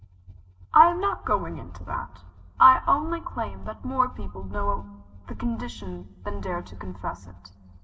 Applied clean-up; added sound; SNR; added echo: none; none; none; reverberation time 1.4 s.